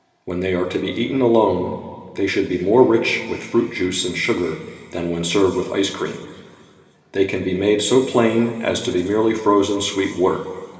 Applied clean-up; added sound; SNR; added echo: none; none; none; reverberation time 2.1 s.